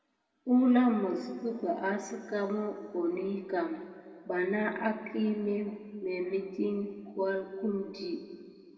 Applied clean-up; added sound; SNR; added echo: none; none; none; reverberation time 2.0 s.